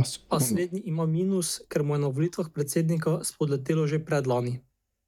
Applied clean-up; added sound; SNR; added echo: neural mask model DeepFilterNet 3.